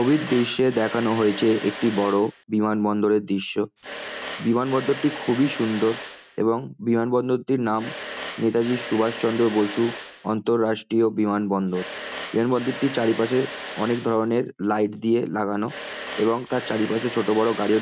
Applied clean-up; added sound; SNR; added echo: none; Mechanisms; 10 dB; none.